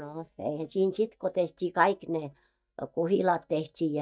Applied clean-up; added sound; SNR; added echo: neural mask model DeepFilterNet 3.